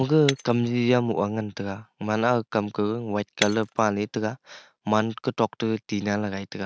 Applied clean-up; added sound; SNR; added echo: neural mask model RNNoise.